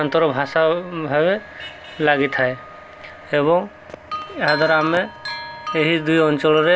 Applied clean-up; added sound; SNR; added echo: none; Bell; 14 dB; none.